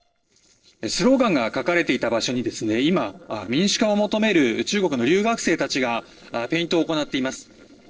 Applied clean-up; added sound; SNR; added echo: neural separator model SepFormer DNS4.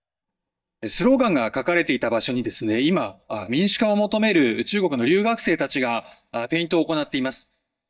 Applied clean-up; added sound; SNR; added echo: neural mask model DeepFilterNet 3.